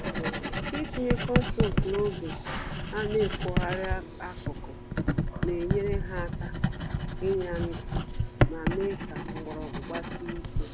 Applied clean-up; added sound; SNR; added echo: none; Writing; -4 dB; none.